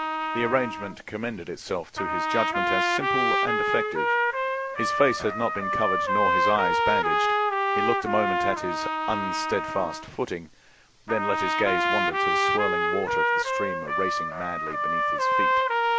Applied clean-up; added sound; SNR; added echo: none; Trumpet; -5 dB; none.